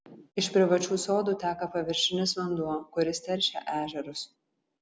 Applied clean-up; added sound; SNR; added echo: none; none; none; none.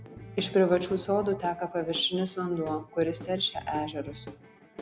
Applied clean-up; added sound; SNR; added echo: none; Guitar / Drum; 16 dB; none.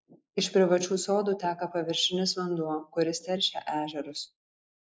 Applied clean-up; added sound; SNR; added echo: neural mask model Resemble Enhance denoiser.